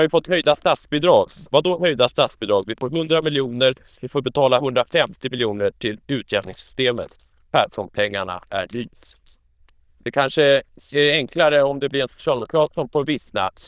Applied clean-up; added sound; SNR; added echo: neural diffusion model UNIVERSE++.